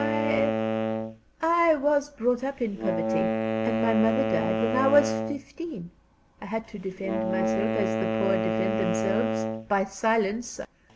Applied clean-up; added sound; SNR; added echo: none; Wind instrument, woodwind instrument; 1 dB; none.